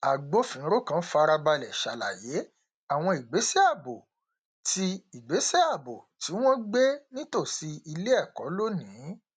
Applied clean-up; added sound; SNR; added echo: none; none; none; none.